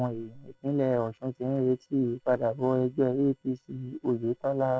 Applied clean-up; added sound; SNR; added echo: neural separator model SepFormer DNS4.